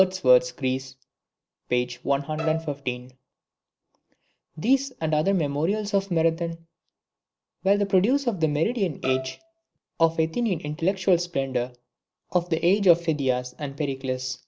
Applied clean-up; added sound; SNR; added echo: none; Bowed string instrument; 12 dB; none.